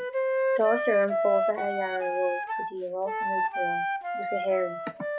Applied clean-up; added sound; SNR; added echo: none; Wind instrument, woodwind instrument; -1 dB; none.